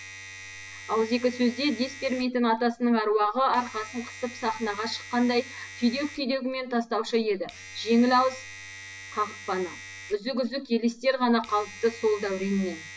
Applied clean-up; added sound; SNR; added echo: none; Domestic sounds, home sounds; 16 dB; none.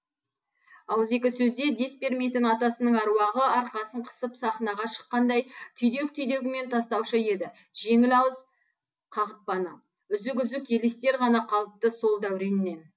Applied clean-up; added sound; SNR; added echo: none; none; none; none.